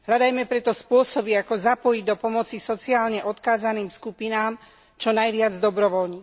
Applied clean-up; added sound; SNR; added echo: none; none; none; none.